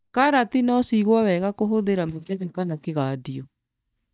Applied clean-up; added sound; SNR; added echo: neural mask model DeepFilterNet 3.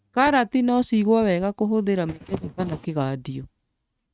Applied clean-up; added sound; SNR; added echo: neural mask model RNNoise.